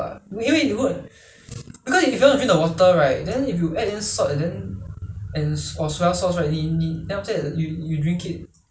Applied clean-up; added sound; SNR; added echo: none; none; none; none.